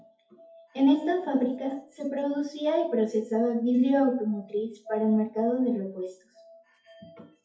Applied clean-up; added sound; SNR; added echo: classical method WPE with log-MMSE.